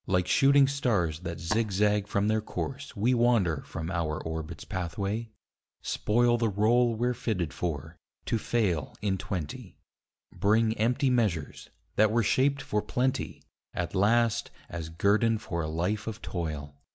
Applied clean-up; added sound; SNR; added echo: none; Tap; 9 dB; none.